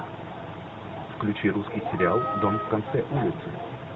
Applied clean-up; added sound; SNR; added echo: none; Wind instrument, woodwind instrument; 5 dB; none.